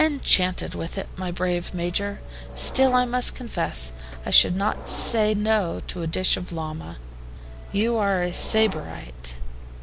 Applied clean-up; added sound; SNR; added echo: none; Subway, metro, underground; 17 dB; none.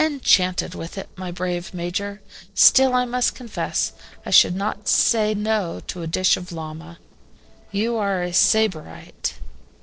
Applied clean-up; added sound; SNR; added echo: neural separator model SepFormer DNS4.